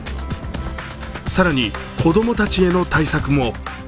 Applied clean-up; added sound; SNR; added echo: none; none; none; none.